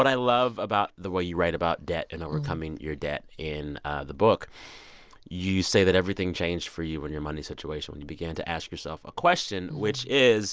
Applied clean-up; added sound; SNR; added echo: none; none; none; none.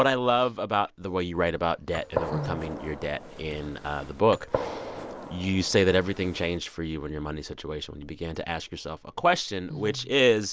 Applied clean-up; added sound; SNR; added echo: none; Gunshot, gunfire; 9 dB; none.